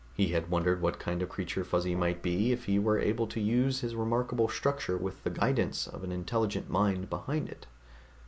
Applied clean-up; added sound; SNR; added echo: none; Gong; 17 dB; none.